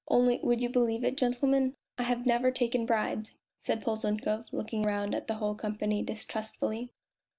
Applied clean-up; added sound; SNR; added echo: none; none; none; none.